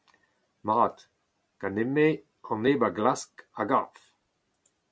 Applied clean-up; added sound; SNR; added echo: none; none; none; none.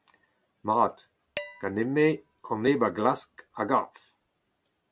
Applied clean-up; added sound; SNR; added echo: none; Dishes, pots, and pans; 13 dB; none.